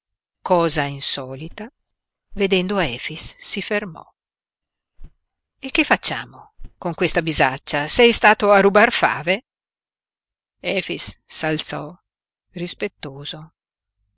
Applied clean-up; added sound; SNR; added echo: none; Walk, footsteps; 19 dB; none.